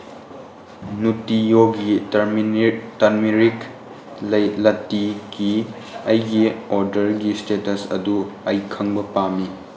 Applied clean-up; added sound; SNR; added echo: none; none; none; none.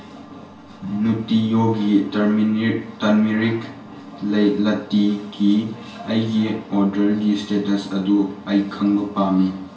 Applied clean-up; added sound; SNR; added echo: none; none; none; reverberation time 0.2 s.